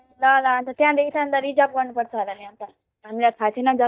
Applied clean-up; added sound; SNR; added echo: neural mask model DeepFilterNet 3.